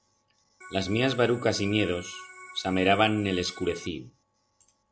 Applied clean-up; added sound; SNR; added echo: none; Organ; 17 dB; none.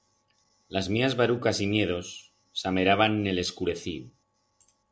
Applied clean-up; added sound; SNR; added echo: none; none; none; none.